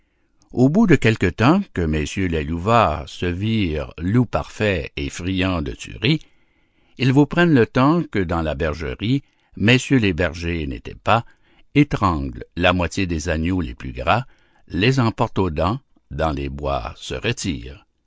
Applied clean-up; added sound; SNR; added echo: none; none; none; none.